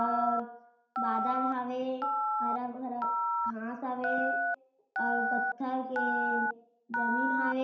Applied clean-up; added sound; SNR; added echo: none; Telephone; -3 dB; reverberation time 0.7 s.